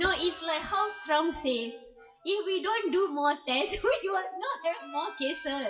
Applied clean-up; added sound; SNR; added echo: classical method WPE with log-MMSE.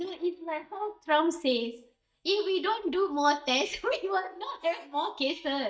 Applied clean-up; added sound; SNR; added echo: neural mask model DeepFilterNet 3.